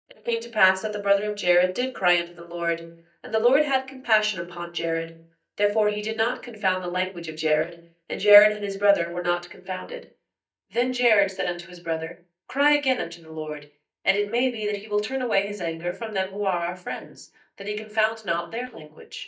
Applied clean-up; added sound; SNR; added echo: neural mask model DeepFilterNet 3.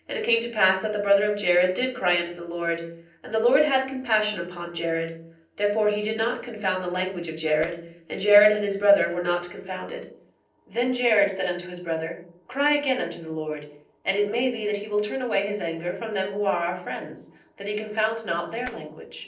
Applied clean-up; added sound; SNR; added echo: neural separator model SepFormer DNS4.